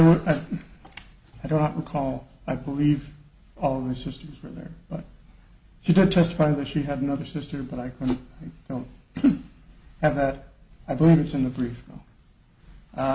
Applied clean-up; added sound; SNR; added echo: none; none; none; none.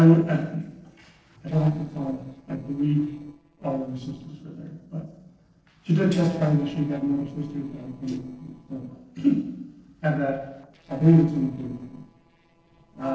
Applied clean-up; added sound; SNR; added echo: neural separator model SepFormer DNS4.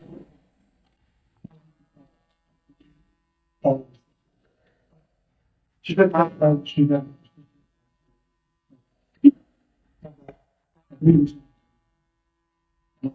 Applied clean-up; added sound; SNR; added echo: neural mask model DeepFilterNet 3.